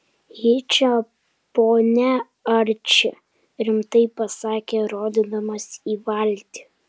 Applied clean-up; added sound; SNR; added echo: none; none; none; none.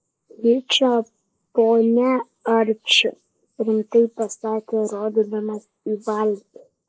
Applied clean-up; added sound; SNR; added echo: neural mask model Resemble Enhance denoiser.